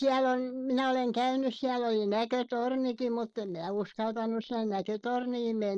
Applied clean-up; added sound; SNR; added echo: neural mask model Resemble Enhance denoiser.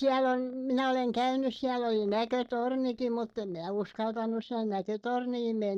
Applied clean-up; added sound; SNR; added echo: neural mask model DeepFilterNet 3.